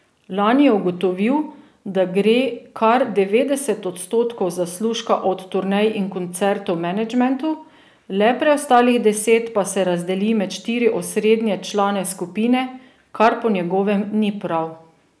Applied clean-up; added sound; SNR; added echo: none; none; none; none.